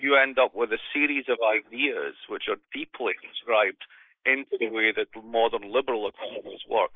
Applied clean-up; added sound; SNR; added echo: neural mask model Resemble Enhance denoiser.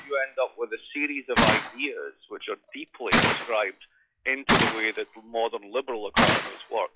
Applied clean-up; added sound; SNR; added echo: classical method log-MMSE.